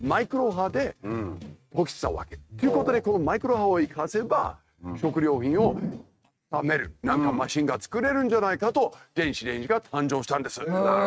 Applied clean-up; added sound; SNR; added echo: neural mask model RNNoise.